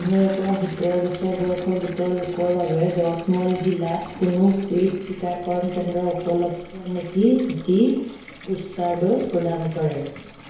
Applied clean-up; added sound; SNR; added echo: none; Bathtub (filling or washing) / Water tap, faucet; 18 dB; reverberation time 1.0 s.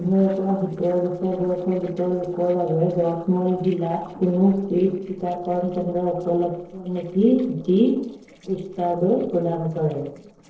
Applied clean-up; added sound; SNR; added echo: neural separator model SepFormer DNS4.